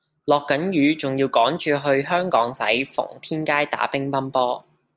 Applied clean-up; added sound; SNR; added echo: none; none; none; none.